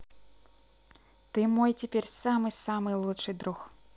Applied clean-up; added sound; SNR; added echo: none; none; none; none.